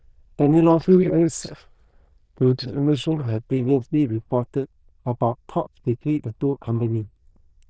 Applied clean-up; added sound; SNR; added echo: neural diffusion model UNIVERSE++.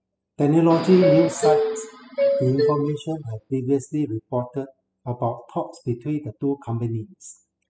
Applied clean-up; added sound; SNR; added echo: classical method spectral subtraction.